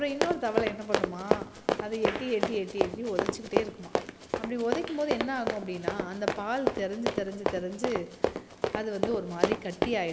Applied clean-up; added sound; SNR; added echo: none; Run; -1 dB; none.